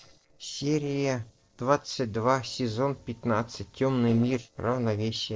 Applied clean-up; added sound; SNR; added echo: neural separator model SepFormer DNS4.